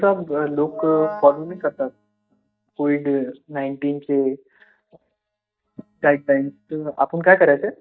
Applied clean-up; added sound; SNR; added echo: neural mask model DeepFilterNet 3.